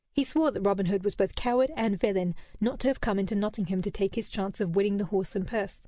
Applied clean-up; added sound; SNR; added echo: none; none; none; none.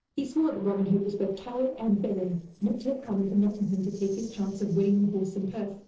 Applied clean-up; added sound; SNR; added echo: neural separator model SepFormer DNS4.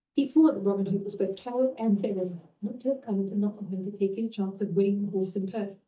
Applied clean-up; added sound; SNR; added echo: neural mask model DeepFilterNet 3.